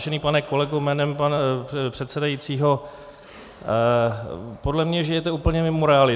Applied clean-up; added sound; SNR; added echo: none; none; none; none.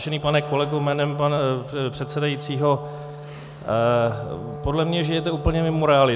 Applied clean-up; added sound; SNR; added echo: none; Wind instrument, woodwind instrument; 12 dB; none.